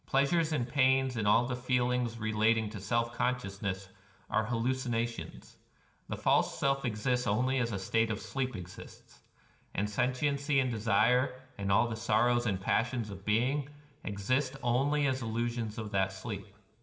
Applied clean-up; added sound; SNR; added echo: none; none; none; reverberation time 0.8 s.